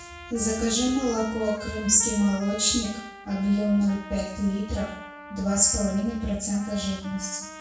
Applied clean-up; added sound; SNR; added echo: none; Trumpet; 16 dB; reverberation time 0.6 s.